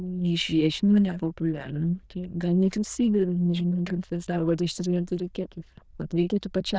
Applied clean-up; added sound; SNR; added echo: neural diffusion model UNIVERSE++.